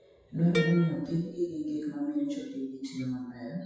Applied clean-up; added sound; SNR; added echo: classical method WPE with log-MMSE.